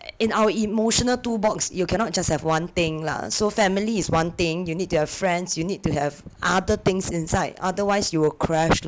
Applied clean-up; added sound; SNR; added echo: none; none; none; none.